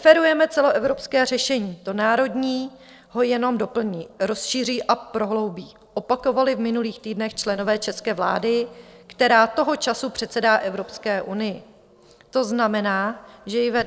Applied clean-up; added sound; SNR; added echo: neural separator model SepFormer DNS4.